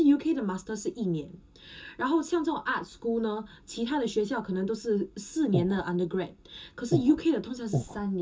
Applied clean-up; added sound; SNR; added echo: none; Breathing; 2 dB; reverberation time 0.2 s.